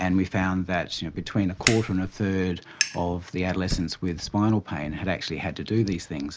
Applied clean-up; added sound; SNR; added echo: none; Fire; 9 dB; none.